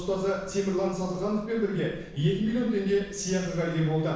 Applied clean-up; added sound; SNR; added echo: neural separator model SepFormer DNS4.